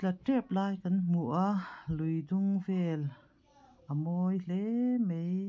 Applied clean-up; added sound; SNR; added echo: none; none; none; none.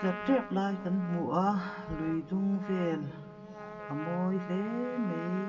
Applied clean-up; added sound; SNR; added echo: none; Trumpet; 12 dB; reverberation time 2.9 s.